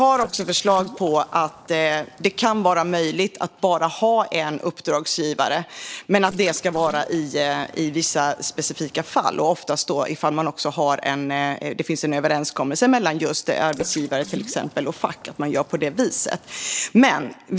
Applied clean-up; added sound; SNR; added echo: neural separator model SepFormer DNS4.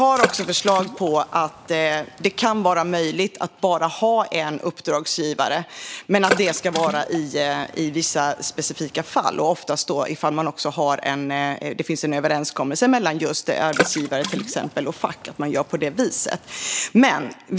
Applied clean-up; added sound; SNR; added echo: none; Water / Splash, splatter; 8 dB; none.